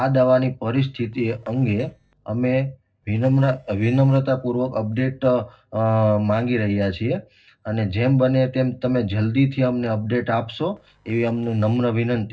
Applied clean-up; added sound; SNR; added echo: neural separator model SepFormer DNS4.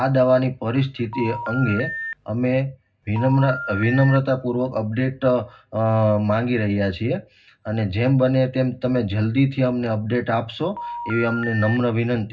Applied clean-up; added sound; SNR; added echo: none; Telephone; 10 dB; reverberation time 0.4 s.